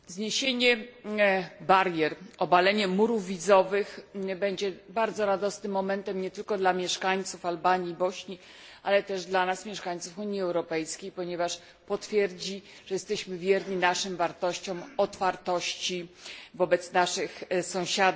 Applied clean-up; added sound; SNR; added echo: none; none; none; none.